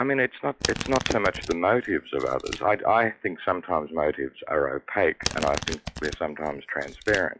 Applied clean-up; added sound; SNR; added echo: classical method log-MMSE.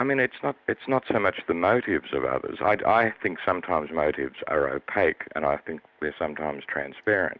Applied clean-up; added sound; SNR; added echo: none; none; none; none.